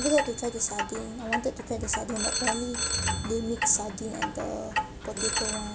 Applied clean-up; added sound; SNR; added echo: none; Clock + Telephone; 0 dB; none.